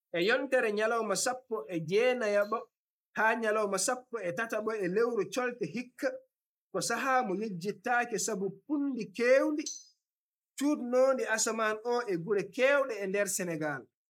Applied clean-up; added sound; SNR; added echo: neural mask model Resemble Enhance denoiser.